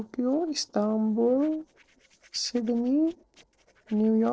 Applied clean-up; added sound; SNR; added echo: neural separator model SepFormer DNS4.